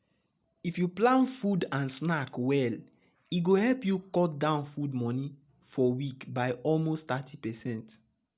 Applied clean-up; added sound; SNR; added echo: none; none; none; none.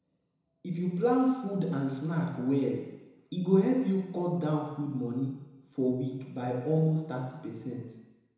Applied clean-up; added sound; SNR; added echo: none; none; none; reverberation time 1.0 s.